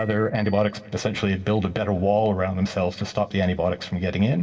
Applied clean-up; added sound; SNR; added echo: neural separator model SepFormer DNS4.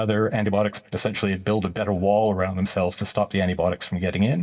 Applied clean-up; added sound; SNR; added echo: neural mask model DeepFilterNet 3.